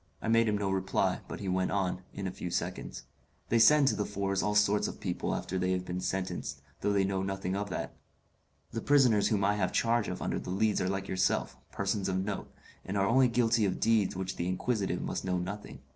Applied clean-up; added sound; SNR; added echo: none; none; none; none.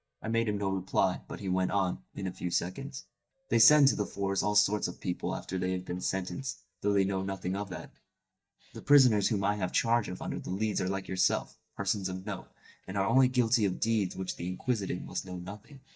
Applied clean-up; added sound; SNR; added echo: neural mask model DeepFilterNet 3.